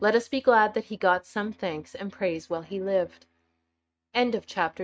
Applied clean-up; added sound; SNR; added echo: neural mask model RNNoise.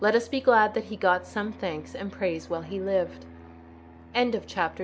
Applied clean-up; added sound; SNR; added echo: none; Fixed-wing aircraft, airplane; 19 dB; none.